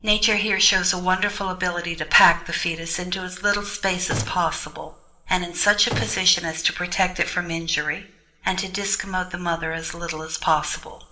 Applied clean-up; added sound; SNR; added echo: none; Gunshot, gunfire; 10 dB; reverberation time 0.7 s.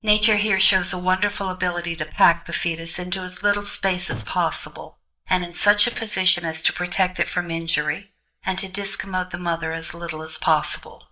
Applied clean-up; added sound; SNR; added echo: neural mask model DeepFilterNet 3.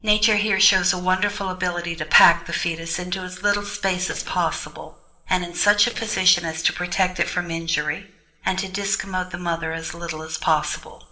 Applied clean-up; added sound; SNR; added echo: neural separator model SepFormer DNS4.